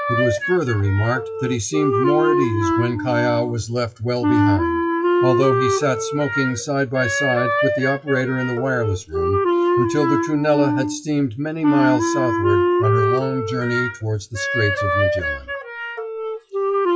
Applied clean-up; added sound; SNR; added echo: classical method WPE with log-MMSE.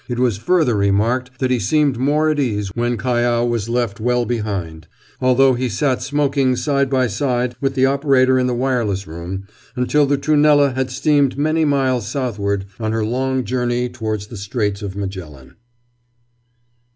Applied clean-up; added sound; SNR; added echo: none; none; none; none.